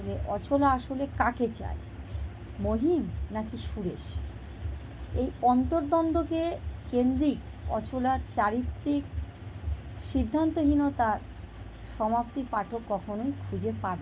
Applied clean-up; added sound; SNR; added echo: none; none; none; none.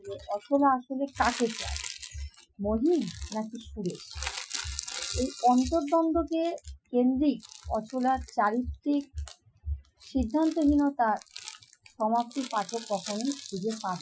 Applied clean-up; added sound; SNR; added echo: classical method Wiener filter.